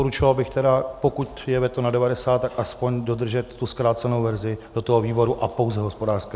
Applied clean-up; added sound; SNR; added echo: none; none; none; none.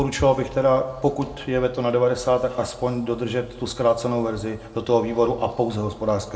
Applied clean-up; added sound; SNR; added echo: none; none; none; reverberation time 1.4 s.